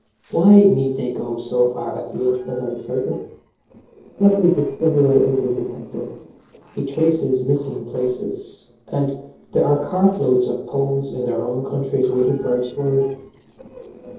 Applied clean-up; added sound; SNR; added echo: neural separator model SepFormer DNS4.